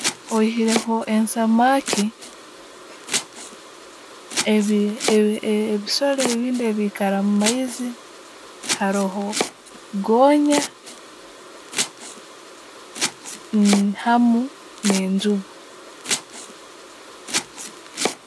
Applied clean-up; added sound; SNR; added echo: none; Domestic sounds, home sounds; 8 dB; none.